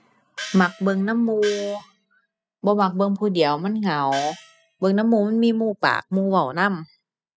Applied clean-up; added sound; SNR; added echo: classical method spectral subtraction.